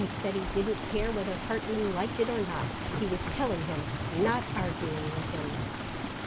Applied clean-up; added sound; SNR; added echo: none; Writing + Stream; 2 dB; none.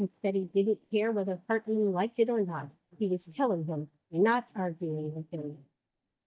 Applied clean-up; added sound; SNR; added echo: neural mask model DeepFilterNet 3.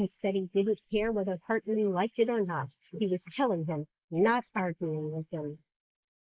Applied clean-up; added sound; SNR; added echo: neural mask model Resemble Enhance denoiser.